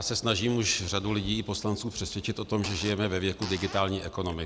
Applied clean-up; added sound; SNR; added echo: none; Fart; 14 dB; none.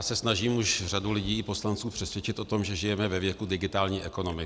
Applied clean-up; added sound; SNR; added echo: none; none; none; none.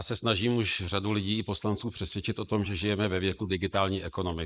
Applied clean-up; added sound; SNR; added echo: neural mask model Resemble Enhance denoiser.